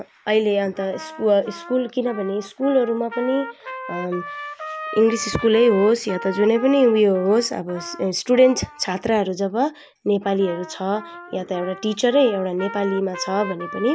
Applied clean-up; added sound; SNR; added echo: none; Trumpet; 15 dB; none.